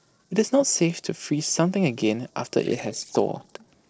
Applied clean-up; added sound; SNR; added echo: neural separator model SepFormer DNS4.